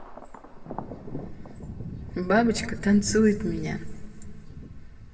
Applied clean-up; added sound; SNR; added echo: none; Thunder; 11 dB; reverberation time 2.0 s.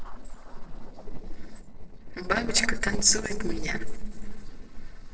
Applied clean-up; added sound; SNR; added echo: neural separator model SepFormer DNS4.